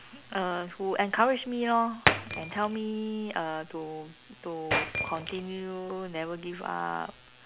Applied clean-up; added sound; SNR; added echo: none; Shatter; 5 dB; none.